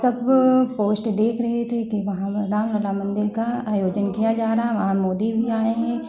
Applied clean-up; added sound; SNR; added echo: none; none; none; none.